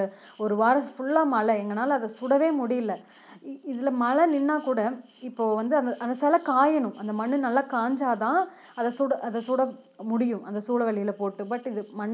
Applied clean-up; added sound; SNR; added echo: none; none; none; none.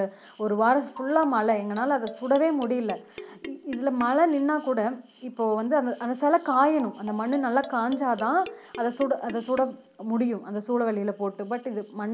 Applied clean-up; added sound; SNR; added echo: none; Marimba, xylophone; 17 dB; none.